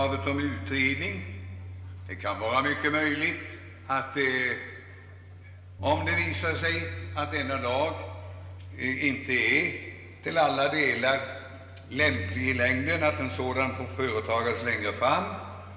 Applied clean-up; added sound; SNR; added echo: none; Bass guitar; 10 dB; reverberation time 2.0 s.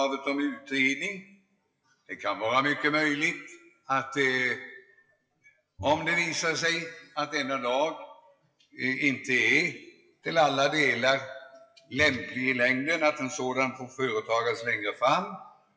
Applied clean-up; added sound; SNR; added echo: classical method WPE with log-MMSE.